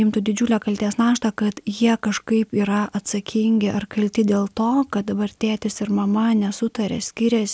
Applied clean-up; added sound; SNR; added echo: none; none; none; none.